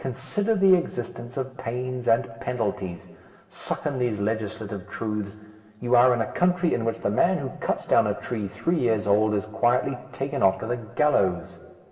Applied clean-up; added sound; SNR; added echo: none; none; none; reverberation time 1.8 s.